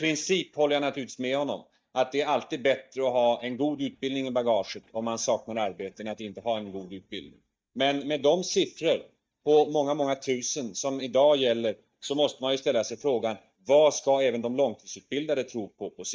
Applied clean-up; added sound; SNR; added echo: neural mask model DeepFilterNet 3.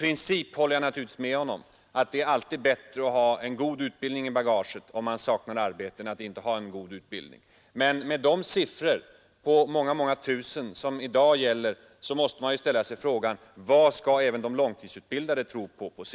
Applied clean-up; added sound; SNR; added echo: none; none; none; none.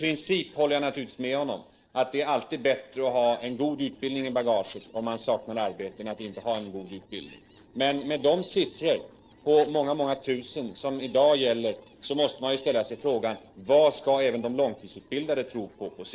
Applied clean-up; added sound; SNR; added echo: neural separator model SepFormer DNS4.